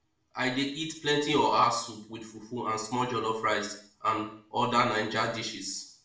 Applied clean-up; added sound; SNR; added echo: none; none; none; reverberation time 0.5 s.